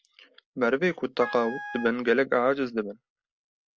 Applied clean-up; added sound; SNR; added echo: none; Wind instrument, woodwind instrument; 11 dB; none.